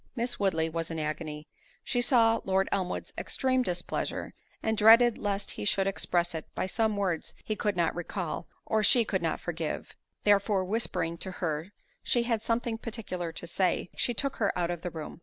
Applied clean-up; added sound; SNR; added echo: none; none; none; none.